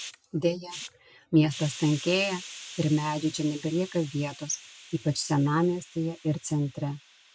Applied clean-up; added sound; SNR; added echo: none; Hiss; 17 dB; none.